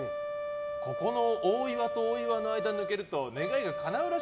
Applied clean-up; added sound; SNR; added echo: none; Brass instrument; 3 dB; none.